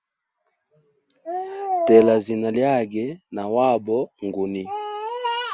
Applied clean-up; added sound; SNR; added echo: none; none; none; none.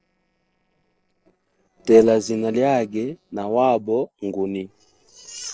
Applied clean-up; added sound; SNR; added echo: neural separator model SepFormer DNS4.